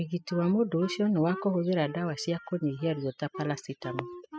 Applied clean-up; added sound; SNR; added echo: classical method spectral subtraction.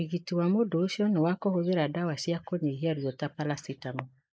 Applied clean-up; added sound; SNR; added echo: neural mask model Resemble Enhance denoiser.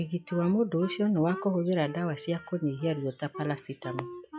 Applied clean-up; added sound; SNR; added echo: classical method log-MMSE.